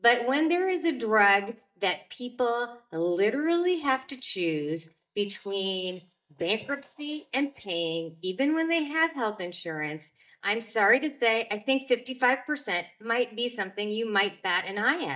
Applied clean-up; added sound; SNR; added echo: neural mask model DeepFilterNet 3.